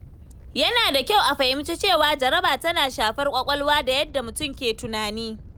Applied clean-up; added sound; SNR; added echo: none; Animal; 20 dB; none.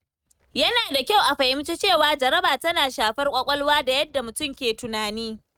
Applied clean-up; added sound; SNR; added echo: neural mask model RNNoise.